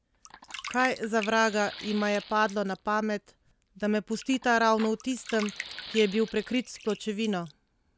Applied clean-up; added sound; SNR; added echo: none; Bathtub (filling or washing) + Fire; 15 dB; none.